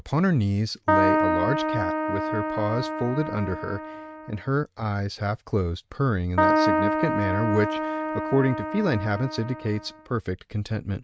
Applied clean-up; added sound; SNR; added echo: neural mask model RNNoise.